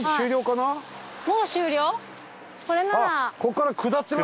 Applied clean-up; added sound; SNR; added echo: none; none; none; none.